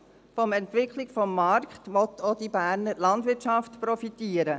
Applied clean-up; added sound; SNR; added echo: none; none; none; none.